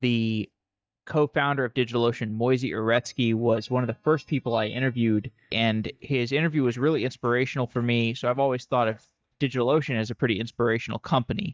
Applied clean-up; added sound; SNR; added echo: neural mask model DeepFilterNet 3.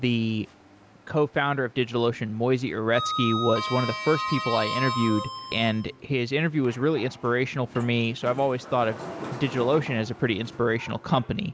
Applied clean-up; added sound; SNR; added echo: none; Sliding door; 10 dB; none.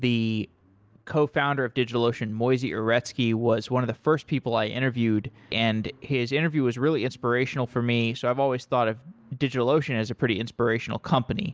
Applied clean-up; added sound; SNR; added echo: none; none; none; none.